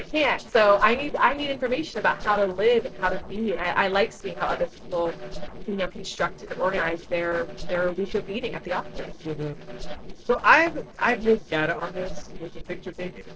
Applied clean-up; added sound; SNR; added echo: neural separator model SepFormer DNS4.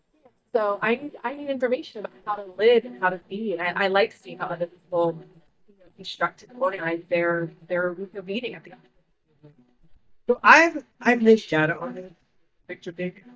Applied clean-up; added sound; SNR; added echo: neural mask model DeepFilterNet 3.